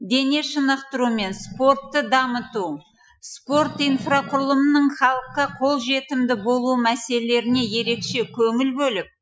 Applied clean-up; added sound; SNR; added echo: classical method Wiener filter.